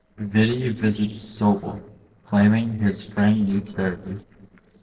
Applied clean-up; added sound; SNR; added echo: neural separator model SepFormer DNS4.